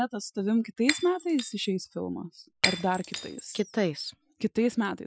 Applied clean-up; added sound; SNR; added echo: classical method Wiener filter.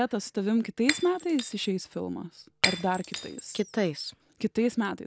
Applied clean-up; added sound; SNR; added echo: none; Shatter; 6 dB; none.